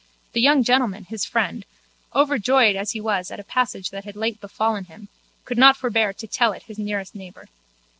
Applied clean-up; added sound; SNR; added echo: none; none; none; none.